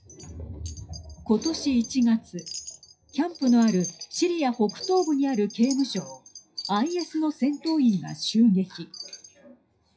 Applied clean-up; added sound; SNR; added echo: classical method WPE with log-MMSE.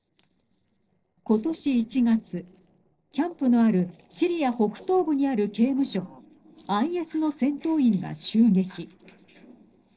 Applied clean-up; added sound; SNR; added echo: neural separator model SepFormer DNS4.